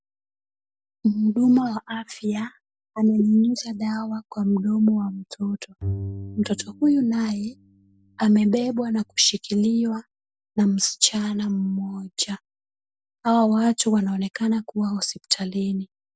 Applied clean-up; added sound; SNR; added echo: none; Bowed string instrument; 12 dB; none.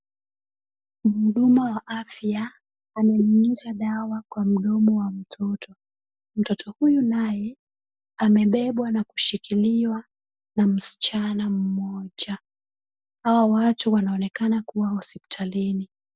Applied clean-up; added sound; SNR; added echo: none; none; none; none.